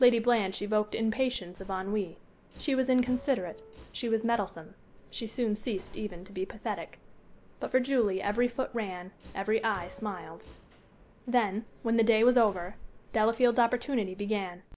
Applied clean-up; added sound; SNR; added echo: none; Subway, metro, underground; 19 dB; none.